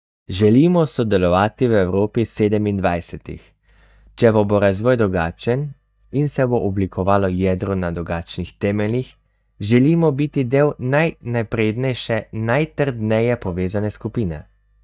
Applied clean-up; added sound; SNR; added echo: neural mask model DeepFilterNet 3.